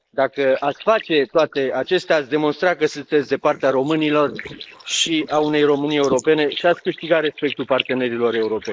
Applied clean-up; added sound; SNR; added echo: neural mask model Resemble Enhance denoiser.